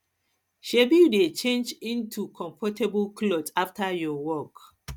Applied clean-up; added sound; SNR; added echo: none; none; none; none.